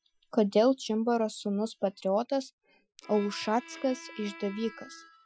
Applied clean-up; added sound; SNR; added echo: classical method Wiener filter.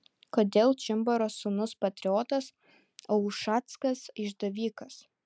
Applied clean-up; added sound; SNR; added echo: none; none; none; none.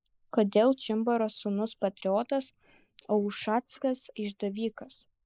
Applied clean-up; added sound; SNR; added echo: neural mask model Resemble Enhance denoiser.